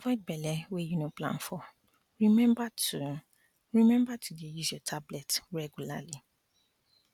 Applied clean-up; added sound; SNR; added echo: none; none; none; none.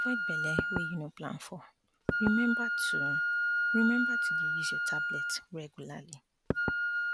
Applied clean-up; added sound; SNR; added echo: none; Wind instrument, woodwind instrument + Knock / Wood; -4 dB; none.